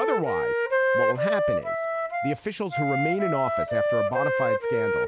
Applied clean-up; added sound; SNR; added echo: none; Wind instrument, woodwind instrument; -5 dB; none.